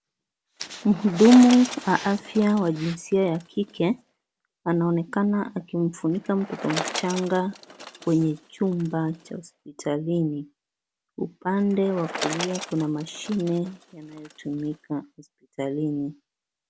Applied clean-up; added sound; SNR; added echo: none; Bicycle; 15 dB; none.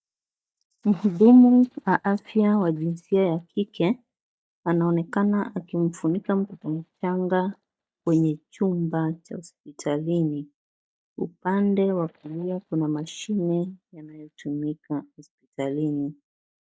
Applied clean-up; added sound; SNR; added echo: neural mask model DeepFilterNet 3.